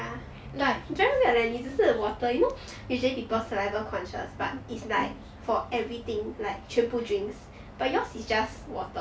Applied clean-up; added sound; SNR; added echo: none; none; none; none.